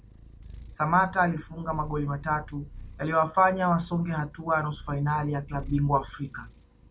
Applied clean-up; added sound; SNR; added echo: none; Purr; 16 dB; none.